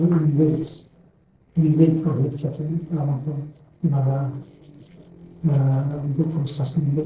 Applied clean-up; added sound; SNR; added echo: neural separator model SepFormer DNS4.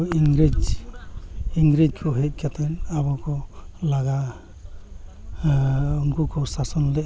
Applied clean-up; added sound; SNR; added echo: none; none; none; none.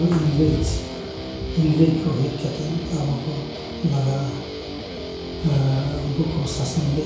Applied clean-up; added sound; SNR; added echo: none; Guitar; 9 dB; reverberation time 0.7 s.